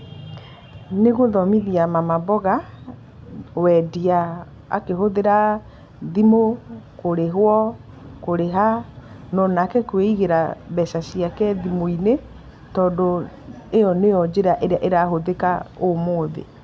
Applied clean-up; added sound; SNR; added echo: none; none; none; none.